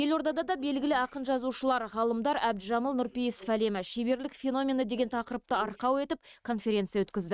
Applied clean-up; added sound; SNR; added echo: neural mask model RNNoise.